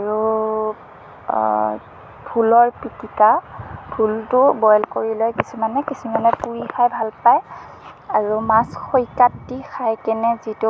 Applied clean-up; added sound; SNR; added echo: none; none; none; none.